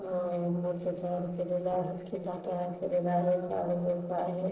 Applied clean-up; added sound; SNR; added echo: neural separator model SepFormer DNS4.